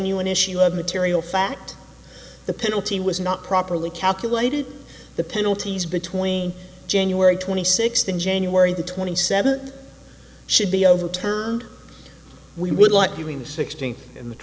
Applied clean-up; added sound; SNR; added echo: none; none; none; none.